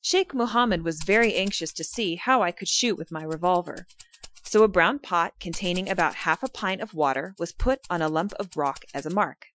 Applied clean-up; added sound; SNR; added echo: classical method Wiener filter.